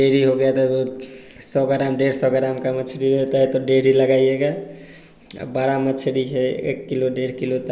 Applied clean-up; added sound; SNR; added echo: none; none; none; none.